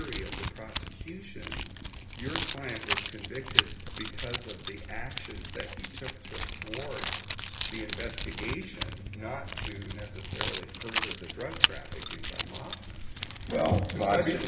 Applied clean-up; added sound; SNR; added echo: none; Keys jangling; 0 dB; reverberation time 1.1 s.